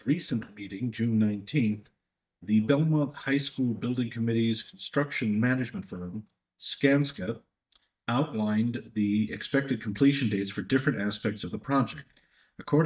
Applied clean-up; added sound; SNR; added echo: neural mask model DeepFilterNet 3.